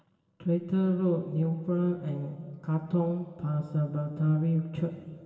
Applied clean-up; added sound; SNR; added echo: none; none; none; reverberation time 2.3 s.